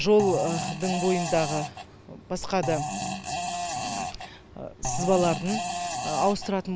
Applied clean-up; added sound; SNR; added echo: none; Fart; 5 dB; none.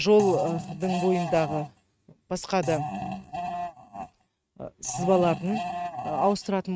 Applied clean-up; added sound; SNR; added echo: neural mask model RNNoise.